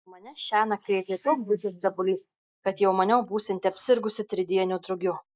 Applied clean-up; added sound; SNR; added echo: neural mask model Resemble Enhance denoiser.